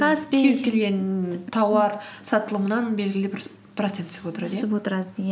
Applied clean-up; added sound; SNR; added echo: none; none; none; none.